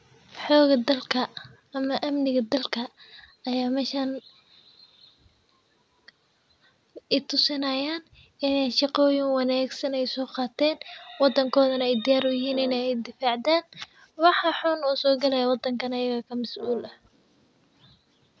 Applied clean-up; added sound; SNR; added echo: none; Brass instrument; 17 dB; none.